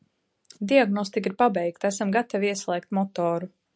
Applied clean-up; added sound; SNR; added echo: none; none; none; none.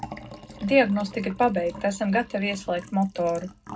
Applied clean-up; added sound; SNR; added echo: none; Liquid; 16 dB; reverberation time 0.3 s.